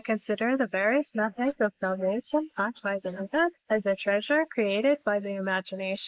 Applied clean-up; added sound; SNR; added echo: neural mask model Resemble Enhance denoiser.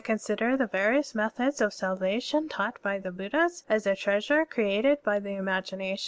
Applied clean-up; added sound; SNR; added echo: none; none; none; none.